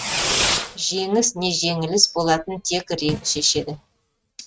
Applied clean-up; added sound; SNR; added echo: neural mask model RNNoise.